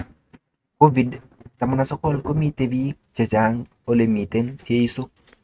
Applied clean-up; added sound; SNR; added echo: neural mask model RNNoise.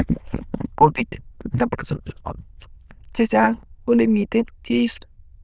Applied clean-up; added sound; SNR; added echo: neural diffusion model UNIVERSE++.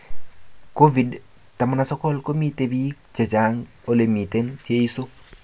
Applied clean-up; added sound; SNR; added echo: none; none; none; none.